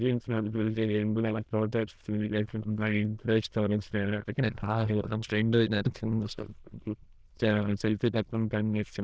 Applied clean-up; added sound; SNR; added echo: neural diffusion model UNIVERSE++.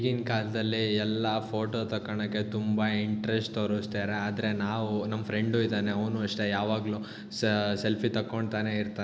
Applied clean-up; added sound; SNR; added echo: none; none; none; none.